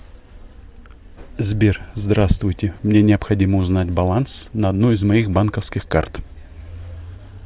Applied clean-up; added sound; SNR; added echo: none; none; none; none.